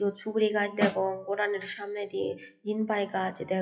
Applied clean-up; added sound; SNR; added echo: classical method WPE with log-MMSE.